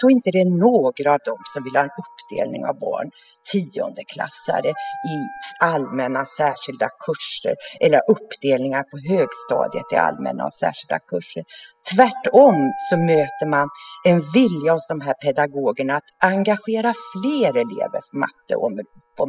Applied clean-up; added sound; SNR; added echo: classical method spectral subtraction.